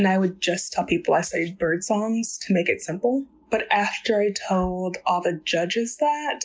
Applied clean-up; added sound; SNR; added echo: none; none; none; none.